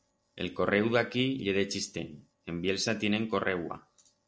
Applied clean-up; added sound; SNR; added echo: none; none; none; none.